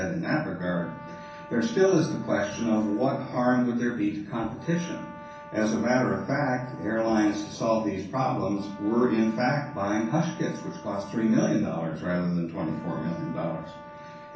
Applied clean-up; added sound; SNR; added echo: none; Brass instrument; 18 dB; reverberation time 0.6 s.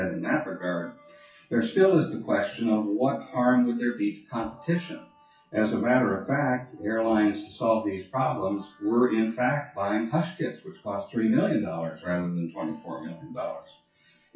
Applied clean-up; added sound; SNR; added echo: classical method WPE with log-MMSE.